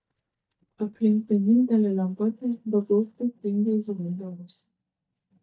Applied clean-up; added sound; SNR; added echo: neural mask model DeepFilterNet 3.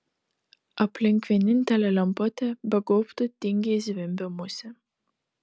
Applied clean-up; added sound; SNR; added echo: none; none; none; none.